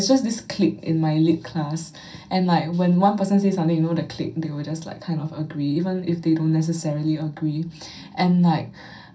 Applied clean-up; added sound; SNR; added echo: none; none; none; reverberation time 0.2 s.